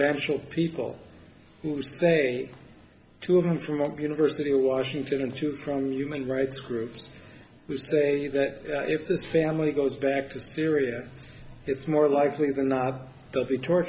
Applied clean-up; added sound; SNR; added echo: none; none; none; none.